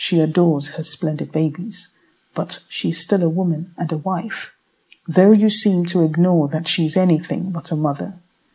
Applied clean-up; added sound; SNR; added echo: neural mask model Resemble Enhance denoiser.